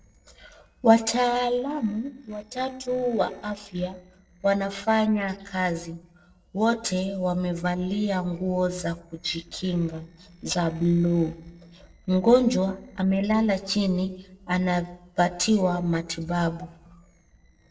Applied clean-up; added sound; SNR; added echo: neural separator model SepFormer DNS4.